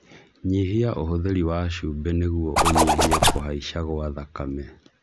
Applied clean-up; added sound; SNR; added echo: none; Zipper (clothing); -5 dB; none.